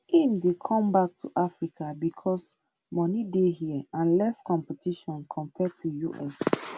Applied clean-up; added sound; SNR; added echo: none; none; none; none.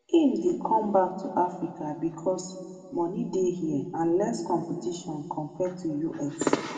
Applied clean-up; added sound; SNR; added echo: none; none; none; reverberation time 1.7 s.